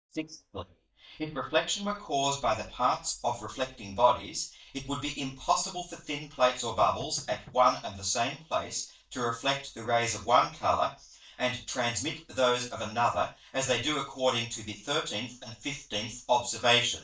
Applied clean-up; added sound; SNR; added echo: neural mask model DeepFilterNet 3.